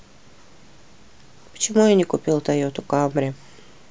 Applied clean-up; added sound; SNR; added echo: none; none; none; none.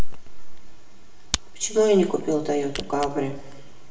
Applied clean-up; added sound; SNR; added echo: none; Camera; 16 dB; reverberation time 1.1 s.